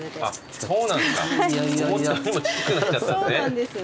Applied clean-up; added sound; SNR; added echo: none; Rattle (instrument); 17 dB; none.